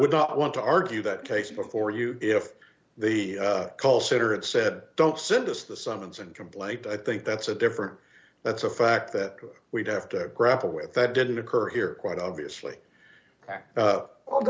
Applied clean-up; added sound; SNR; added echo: none; none; none; none.